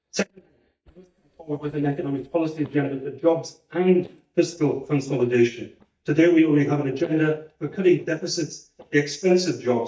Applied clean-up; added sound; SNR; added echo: neural mask model DeepFilterNet 3.